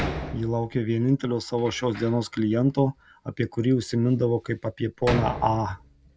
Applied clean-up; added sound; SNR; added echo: none; Door; 11 dB; none.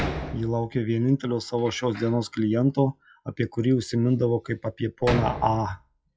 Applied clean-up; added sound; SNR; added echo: classical method log-MMSE.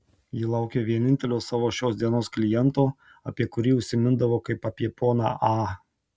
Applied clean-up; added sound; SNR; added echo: none; none; none; none.